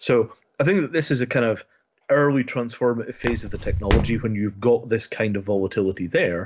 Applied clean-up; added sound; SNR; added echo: none; Walk, footsteps; 2 dB; none.